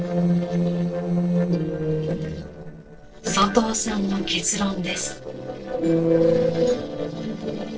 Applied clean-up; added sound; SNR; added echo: neural separator model SepFormer DNS4.